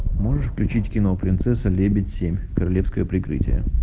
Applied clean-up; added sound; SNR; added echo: none; none; none; none.